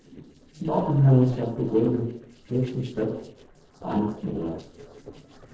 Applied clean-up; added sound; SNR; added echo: neural separator model SepFormer DNS4.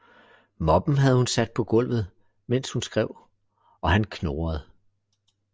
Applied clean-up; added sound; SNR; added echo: none; none; none; none.